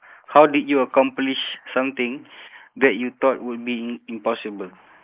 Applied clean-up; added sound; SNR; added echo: neural mask model Resemble Enhance denoiser.